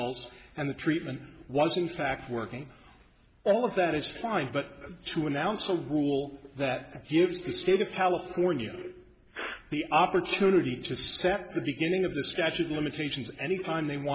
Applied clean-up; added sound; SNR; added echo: none; none; none; none.